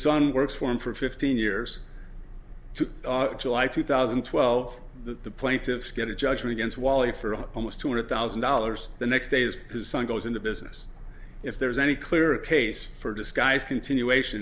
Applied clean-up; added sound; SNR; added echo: none; none; none; none.